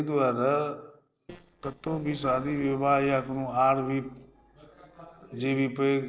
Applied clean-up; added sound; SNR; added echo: neural separator model SepFormer DNS4.